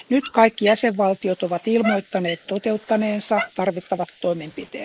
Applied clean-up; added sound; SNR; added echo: neural mask model Resemble Enhance denoiser.